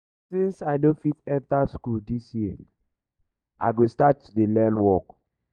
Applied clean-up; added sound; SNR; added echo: neural mask model DeepFilterNet 3.